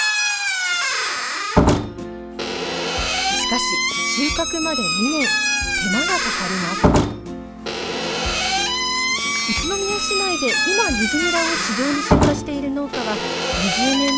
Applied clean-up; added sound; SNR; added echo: none; Squeak / Slam; -5 dB; none.